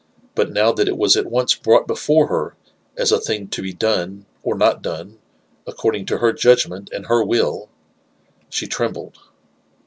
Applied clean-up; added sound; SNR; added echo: none; none; none; none.